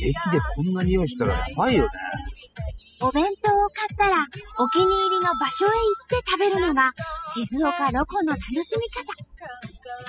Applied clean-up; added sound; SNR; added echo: classical method spectral subtraction.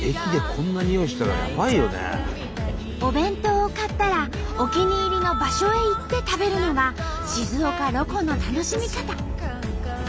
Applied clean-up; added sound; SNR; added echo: none; Brass instrument; 12 dB; none.